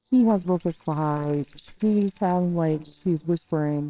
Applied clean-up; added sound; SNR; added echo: neural separator model SepFormer WHAMR!.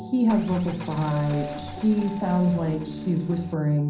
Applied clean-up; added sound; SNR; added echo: none; Car; 19 dB; reverberation time 0.6 s.